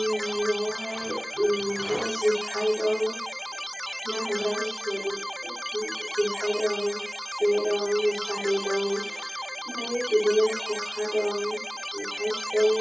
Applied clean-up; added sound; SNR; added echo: none; Keyboard (musical); 6 dB; reverberation time 0.6 s.